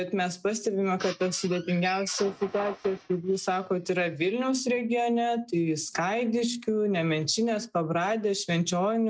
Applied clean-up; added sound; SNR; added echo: neural mask model RNNoise.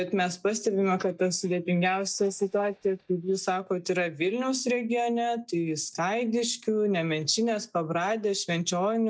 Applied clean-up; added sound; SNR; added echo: neural mask model DeepFilterNet 3.